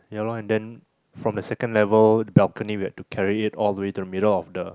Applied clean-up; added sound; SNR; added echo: none; none; none; none.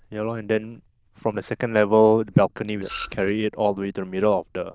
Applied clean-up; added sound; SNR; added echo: neural diffusion model UNIVERSE++.